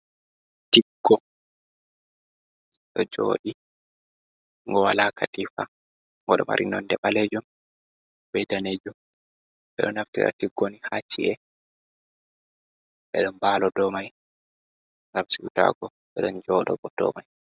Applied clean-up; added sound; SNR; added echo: none; none; none; none.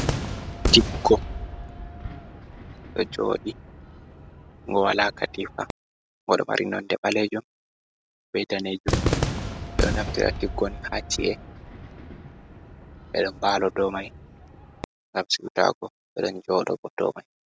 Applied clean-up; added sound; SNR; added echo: none; Cheering / Fireworks; 5 dB; none.